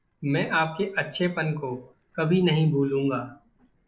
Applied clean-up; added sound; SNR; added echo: neural separator model SepFormer DNS4.